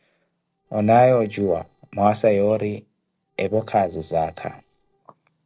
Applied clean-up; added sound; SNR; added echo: neural separator model SepFormer DNS4.